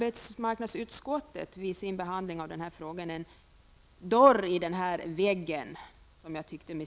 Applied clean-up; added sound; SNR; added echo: none; none; none; none.